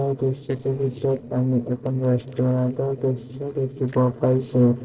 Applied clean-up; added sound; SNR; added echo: neural separator model SepFormer DNS4.